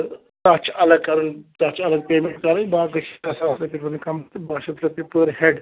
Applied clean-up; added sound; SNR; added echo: none; none; none; none.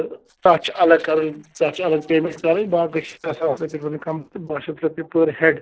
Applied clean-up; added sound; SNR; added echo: neural separator model SepFormer DNS4.